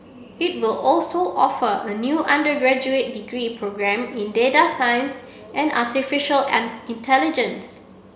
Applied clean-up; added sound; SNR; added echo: none; none; none; none.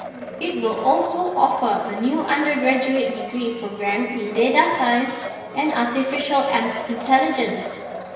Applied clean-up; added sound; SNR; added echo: none; Domestic sounds, home sounds; 12 dB; reverberation time 1.5 s.